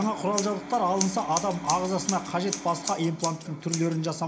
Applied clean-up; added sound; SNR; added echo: none; Scissors; 10 dB; reverberation time 0.4 s.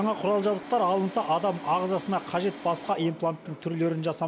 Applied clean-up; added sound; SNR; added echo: none; none; none; none.